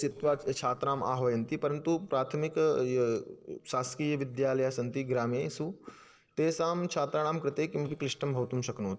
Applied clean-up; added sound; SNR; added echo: neural separator model SepFormer DNS4.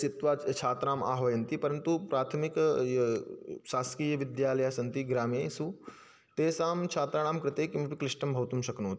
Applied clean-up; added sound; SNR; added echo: none; none; none; none.